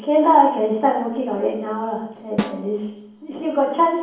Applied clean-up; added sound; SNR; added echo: none; Snare drum; 11 dB; reverberation time 1.2 s.